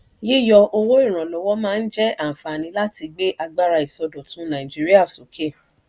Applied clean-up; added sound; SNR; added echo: none; none; none; none.